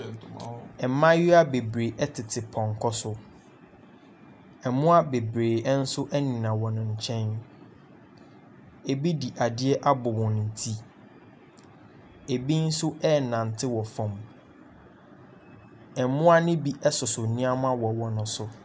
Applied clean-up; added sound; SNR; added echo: none; none; none; none.